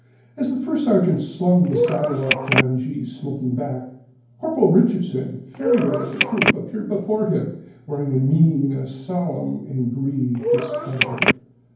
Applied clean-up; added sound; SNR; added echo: none; Telephone; -1 dB; reverberation time 0.9 s.